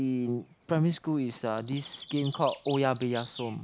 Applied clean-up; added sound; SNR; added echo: none; Bird; 16 dB; none.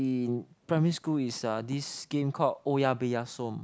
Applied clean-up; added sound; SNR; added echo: none; none; none; none.